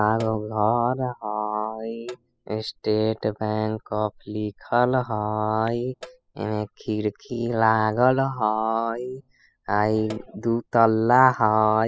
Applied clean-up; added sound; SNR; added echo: classical method spectral subtraction.